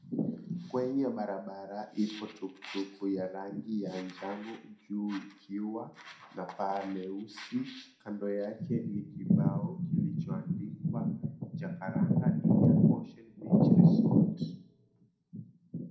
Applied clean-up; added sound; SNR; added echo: none; none; none; reverberation time 0.4 s.